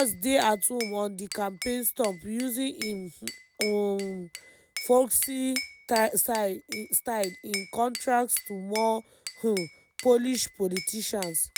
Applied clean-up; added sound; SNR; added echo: none; Glass / Bell; 12 dB; none.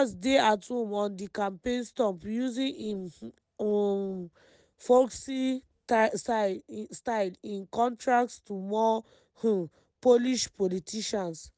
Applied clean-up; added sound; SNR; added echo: none; none; none; none.